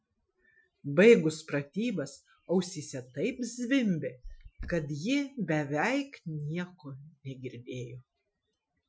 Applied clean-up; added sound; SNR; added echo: classical method Wiener filter.